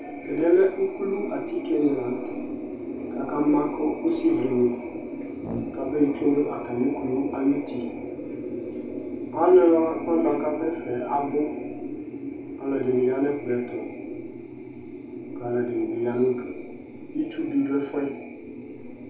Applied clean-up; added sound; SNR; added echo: none; Brass instrument; 10 dB; reverberation time 0.3 s.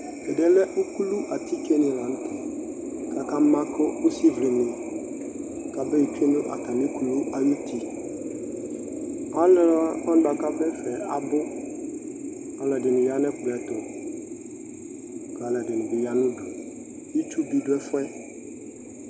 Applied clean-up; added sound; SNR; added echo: none; none; none; none.